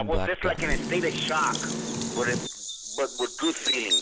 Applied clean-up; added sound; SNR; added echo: none; Bird vocalization, bird call, bird song + Wind; 0 dB; none.